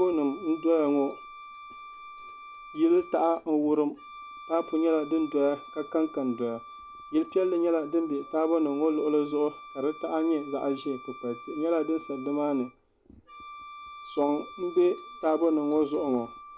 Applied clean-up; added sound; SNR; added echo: none; Wind instrument, woodwind instrument; 17 dB; none.